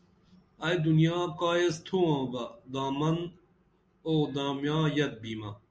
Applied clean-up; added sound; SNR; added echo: none; none; none; none.